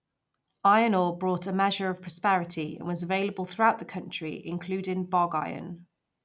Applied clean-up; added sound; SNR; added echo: none; none; none; none.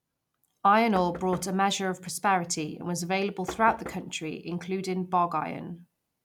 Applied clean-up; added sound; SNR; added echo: none; Knock; 15 dB; none.